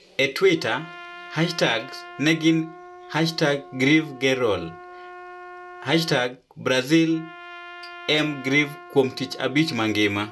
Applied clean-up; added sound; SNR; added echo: none; Trumpet; 18 dB; none.